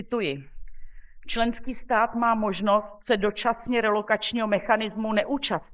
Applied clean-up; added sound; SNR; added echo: neural mask model Resemble Enhance denoiser.